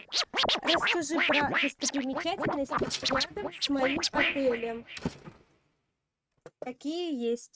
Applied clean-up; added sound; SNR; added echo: neural mask model RNNoise.